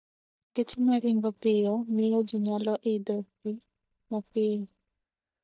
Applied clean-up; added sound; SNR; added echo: neural mask model DeepFilterNet 3.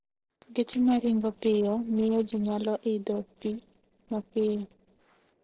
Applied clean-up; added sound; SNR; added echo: neural separator model SepFormer DNS4.